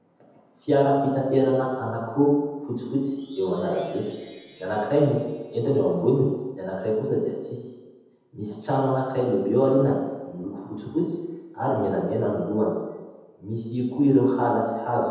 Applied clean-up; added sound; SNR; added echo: none; Chime; 13 dB; reverberation time 1.0 s.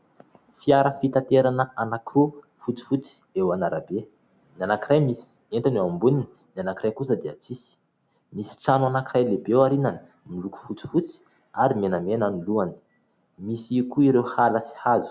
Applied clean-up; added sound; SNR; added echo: none; none; none; none.